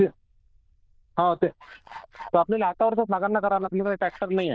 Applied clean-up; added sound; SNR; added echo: neural diffusion model UNIVERSE++.